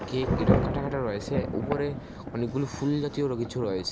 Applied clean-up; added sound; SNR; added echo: none; Thunder / Rain; 1 dB; none.